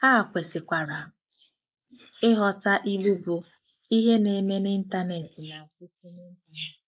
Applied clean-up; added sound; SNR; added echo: neural mask model Resemble Enhance denoiser.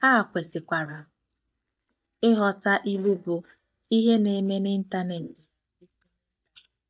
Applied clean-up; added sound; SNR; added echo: neural mask model DeepFilterNet 3.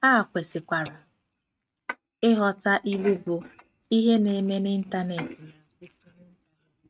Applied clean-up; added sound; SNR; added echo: neural mask model RNNoise.